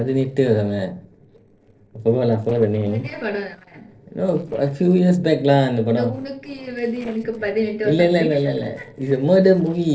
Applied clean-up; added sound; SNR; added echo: neural separator model SepFormer DNS4.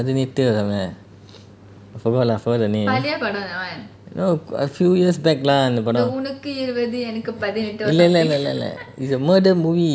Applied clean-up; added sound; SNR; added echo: none; none; none; none.